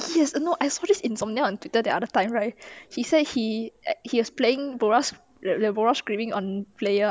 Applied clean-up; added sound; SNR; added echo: none; none; none; none.